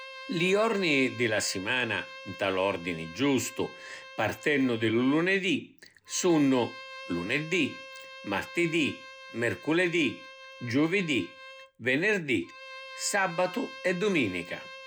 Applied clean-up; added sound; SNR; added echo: none; Bowed string instrument; 16 dB; none.